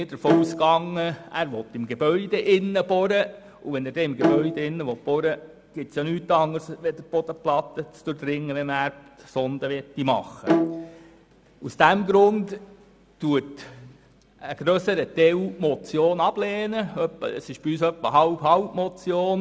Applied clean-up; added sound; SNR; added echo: none; Bowed string instrument; 3 dB; none.